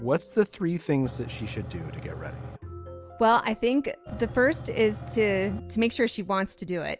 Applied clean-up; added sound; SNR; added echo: none; Engine / Truck / Car; 11 dB; none.